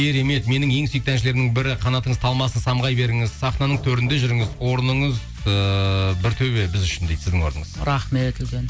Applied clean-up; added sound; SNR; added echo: none; Knock; 19 dB; none.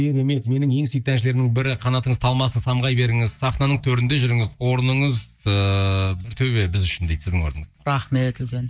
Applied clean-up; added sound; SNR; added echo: neural mask model DeepFilterNet 3.